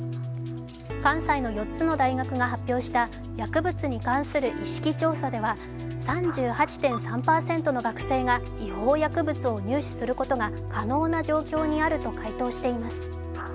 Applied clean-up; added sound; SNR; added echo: none; none; none; none.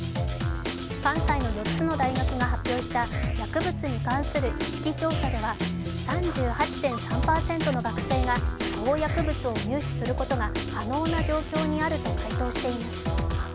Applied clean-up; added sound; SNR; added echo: none; Drum kit; 1 dB; none.